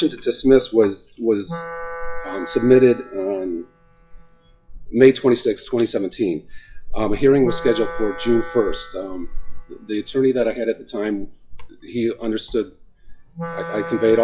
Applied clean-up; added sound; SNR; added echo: classical method WPE with log-MMSE.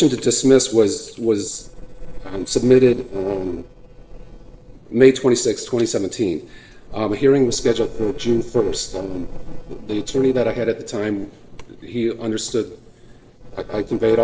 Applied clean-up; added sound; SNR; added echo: neural separator model SepFormer DNS4.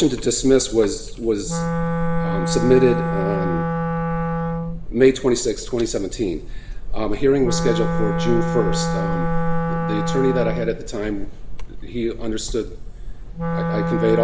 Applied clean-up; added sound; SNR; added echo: none; Wind instrument, woodwind instrument; 4 dB; reverberation time 0.9 s.